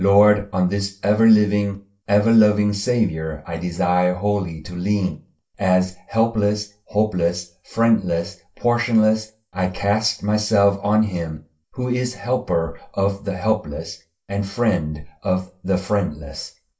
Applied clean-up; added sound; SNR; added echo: none; none; none; reverberation time 0.2 s.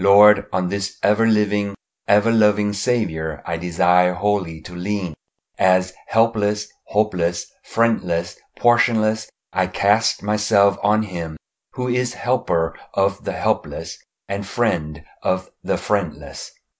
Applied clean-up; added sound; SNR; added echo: none; none; none; none.